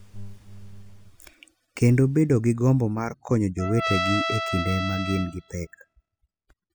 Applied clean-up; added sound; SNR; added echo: classical method spectral subtraction.